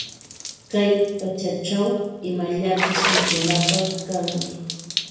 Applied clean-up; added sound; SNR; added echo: none; Water / Splash, splatter; 3 dB; reverberation time 1.0 s.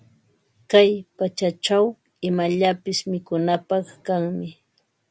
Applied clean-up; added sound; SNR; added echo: none; none; none; none.